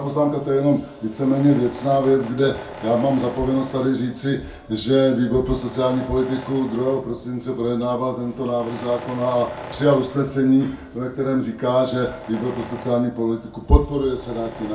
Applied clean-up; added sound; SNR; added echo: none; Tools; 19 dB; reverberation time 0.3 s.